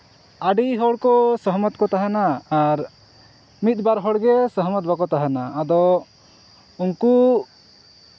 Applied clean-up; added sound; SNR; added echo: none; none; none; none.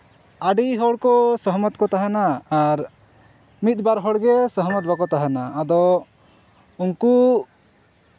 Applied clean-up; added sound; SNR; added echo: none; Piano; 19 dB; none.